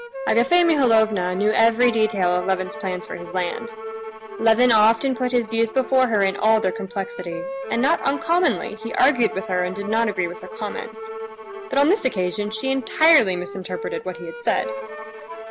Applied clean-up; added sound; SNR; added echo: none; Wind instrument, woodwind instrument + Bowed string instrument; 12 dB; none.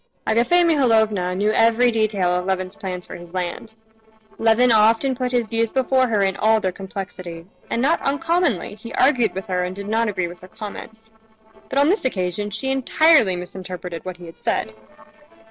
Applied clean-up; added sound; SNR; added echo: neural separator model SepFormer DNS4.